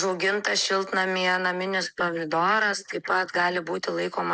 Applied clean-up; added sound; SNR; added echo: neural mask model Resemble Enhance denoiser.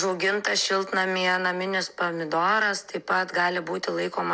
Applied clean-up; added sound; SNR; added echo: none; none; none; none.